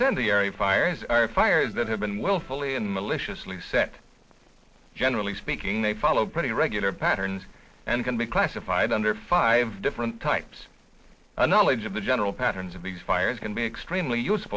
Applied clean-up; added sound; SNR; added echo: neural separator model SepFormer DNS4.